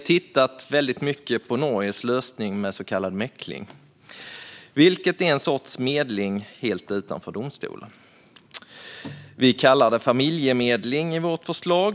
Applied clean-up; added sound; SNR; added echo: none; none; none; none.